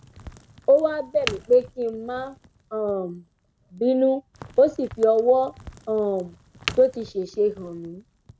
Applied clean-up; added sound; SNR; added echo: none; Crack; 17 dB; none.